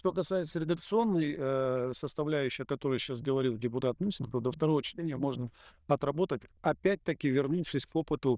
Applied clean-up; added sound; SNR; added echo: neural diffusion model UNIVERSE++.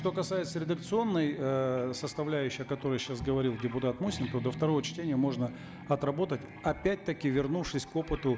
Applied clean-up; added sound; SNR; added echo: none; Guitar; 14 dB; none.